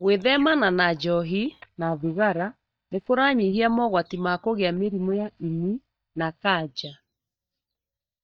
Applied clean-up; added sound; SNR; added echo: neural mask model DeepFilterNet 3.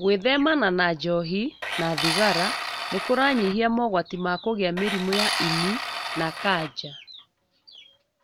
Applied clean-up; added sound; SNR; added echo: none; Tools; 5 dB; none.